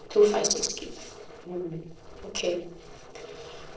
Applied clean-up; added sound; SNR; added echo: neural separator model SepFormer DNS4.